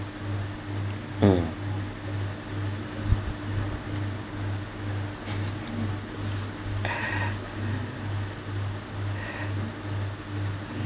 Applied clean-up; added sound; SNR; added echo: none; none; none; none.